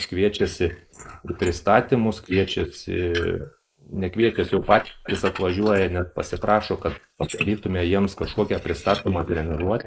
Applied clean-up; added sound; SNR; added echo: neural mask model Resemble Enhance denoiser.